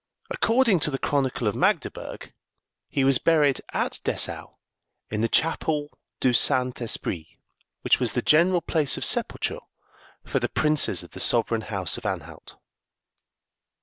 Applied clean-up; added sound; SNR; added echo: none; none; none; none.